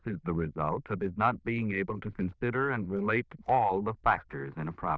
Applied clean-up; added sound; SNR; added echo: neural diffusion model UNIVERSE++.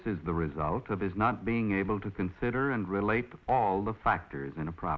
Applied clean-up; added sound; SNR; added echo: none; none; none; none.